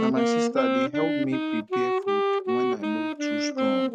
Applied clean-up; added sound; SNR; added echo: neural mask model RNNoise.